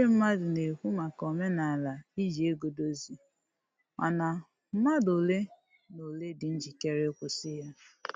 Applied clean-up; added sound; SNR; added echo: none; none; none; none.